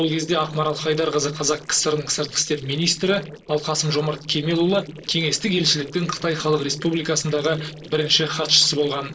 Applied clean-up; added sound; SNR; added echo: neural separator model SepFormer DNS4.